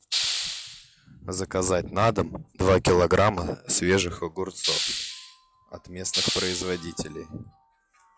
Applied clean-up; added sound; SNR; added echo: classical method log-MMSE.